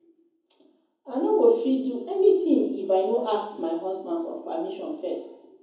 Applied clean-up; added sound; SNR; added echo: none; none; none; reverberation time 0.7 s.